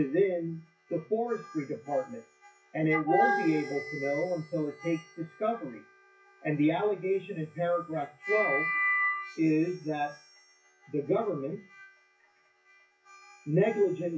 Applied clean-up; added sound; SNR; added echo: classical method WPE with log-MMSE.